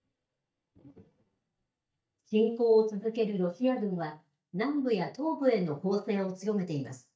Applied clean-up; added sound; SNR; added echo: neural mask model DeepFilterNet 3.